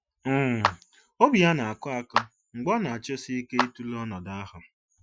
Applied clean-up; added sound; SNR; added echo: classical method Wiener filter.